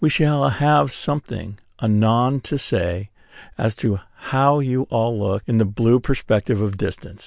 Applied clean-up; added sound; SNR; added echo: none; none; none; none.